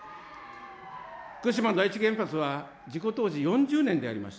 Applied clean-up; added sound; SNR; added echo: none; Applause / Cheering; 19 dB; none.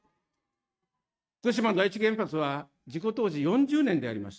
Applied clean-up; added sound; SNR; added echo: neural mask model RNNoise.